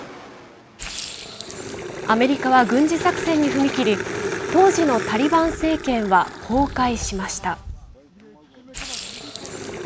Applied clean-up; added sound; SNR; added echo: none; Growling; 9 dB; none.